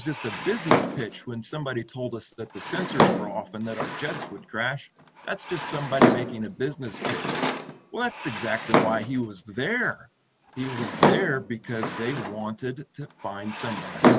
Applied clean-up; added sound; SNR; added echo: none; Drawer open or close; -3 dB; none.